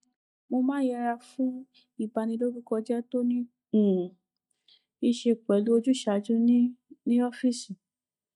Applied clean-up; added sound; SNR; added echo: neural mask model DeepFilterNet 3.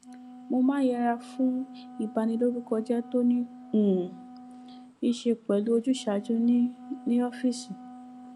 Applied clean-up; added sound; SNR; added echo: none; Wind instrument, woodwind instrument; 18 dB; none.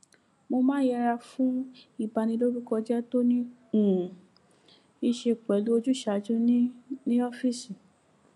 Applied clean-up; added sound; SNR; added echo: none; none; none; none.